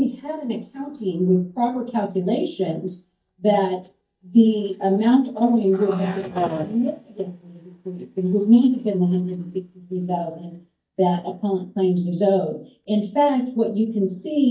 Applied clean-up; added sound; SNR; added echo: neural mask model DeepFilterNet 3.